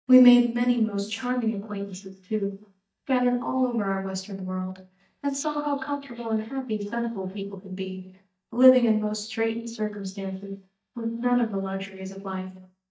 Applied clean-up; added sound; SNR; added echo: neural mask model DeepFilterNet 3.